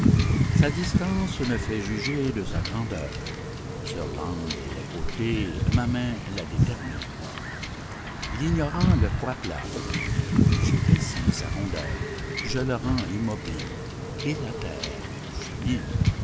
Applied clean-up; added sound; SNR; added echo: none; Wind / Ocean / Boat, Water vehicle; -5 dB; none.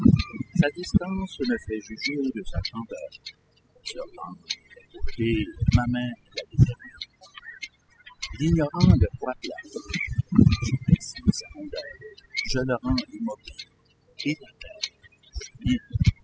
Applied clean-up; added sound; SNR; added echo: classical method spectral subtraction.